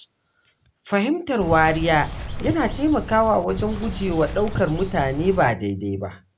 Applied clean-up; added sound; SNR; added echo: none; Bird; 8 dB; none.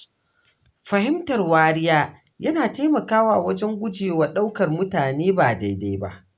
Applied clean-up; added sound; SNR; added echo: none; none; none; none.